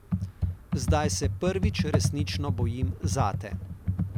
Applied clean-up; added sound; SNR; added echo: none; Computer keyboard; -4 dB; none.